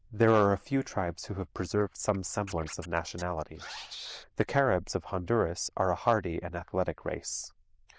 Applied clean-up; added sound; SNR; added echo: neural diffusion model UNIVERSE++.